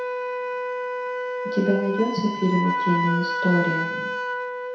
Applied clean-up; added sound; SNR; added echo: none; Wind instrument, woodwind instrument; 1 dB; reverberation time 0.7 s.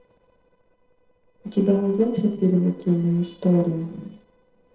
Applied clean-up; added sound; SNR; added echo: neural separator model SepFormer DNS4.